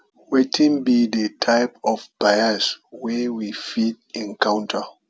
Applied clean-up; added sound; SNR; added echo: none; none; none; none.